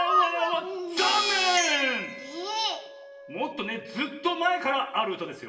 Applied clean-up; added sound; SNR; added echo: none; Wind instrument, woodwind instrument; 19 dB; reverberation time 0.8 s.